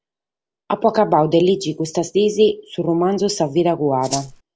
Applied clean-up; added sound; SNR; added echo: none; Rattle (instrument); 12 dB; none.